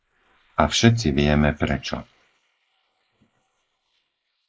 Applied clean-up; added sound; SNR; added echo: neural mask model Resemble Enhance denoiser.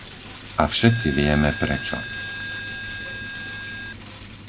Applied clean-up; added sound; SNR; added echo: none; Coin (dropping); 6 dB; none.